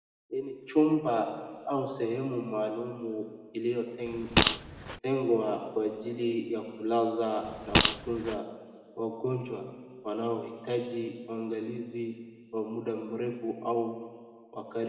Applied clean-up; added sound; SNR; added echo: none; Fart; -4 dB; reverberation time 1.7 s.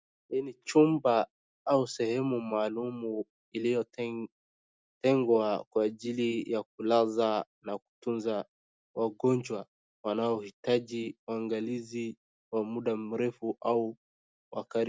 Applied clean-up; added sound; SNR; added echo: none; none; none; none.